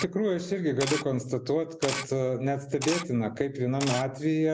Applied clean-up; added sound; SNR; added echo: none; Camera; 11 dB; none.